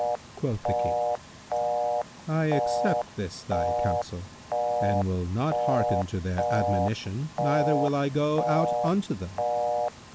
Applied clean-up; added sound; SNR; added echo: none; Telephone; -1 dB; none.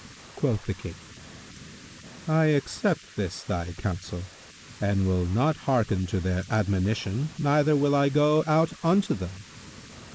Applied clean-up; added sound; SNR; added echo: neural mask model Resemble Enhance denoiser.